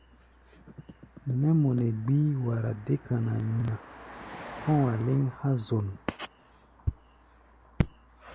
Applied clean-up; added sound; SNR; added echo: none; Car passing by; 19 dB; none.